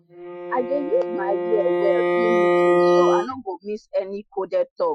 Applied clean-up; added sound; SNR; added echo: classical method Wiener filter.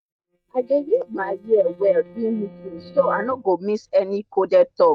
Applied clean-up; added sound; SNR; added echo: neural mask model DeepFilterNet 3.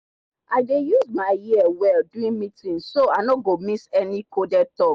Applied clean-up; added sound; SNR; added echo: none; none; none; none.